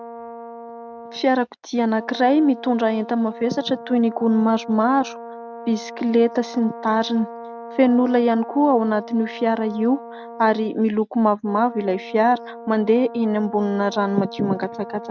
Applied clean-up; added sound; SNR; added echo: none; Brass instrument; 15 dB; none.